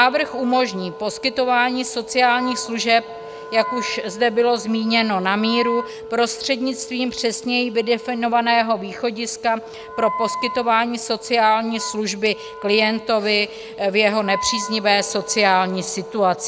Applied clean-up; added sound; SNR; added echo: none; Wind instrument, woodwind instrument; 12 dB; none.